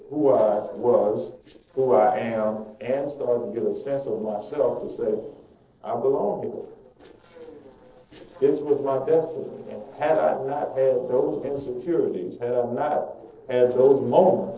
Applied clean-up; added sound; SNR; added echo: neural separator model SepFormer DNS4.